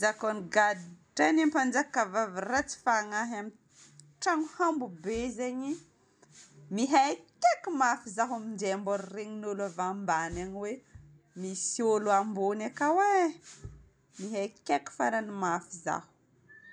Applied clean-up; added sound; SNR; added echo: none; none; none; none.